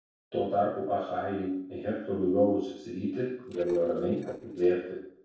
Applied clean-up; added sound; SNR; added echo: neural separator model SepFormer DNS4.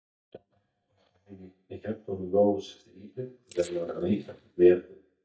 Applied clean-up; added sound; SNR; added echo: neural mask model DeepFilterNet 3.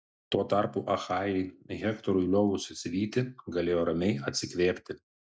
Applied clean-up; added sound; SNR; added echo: none; none; none; none.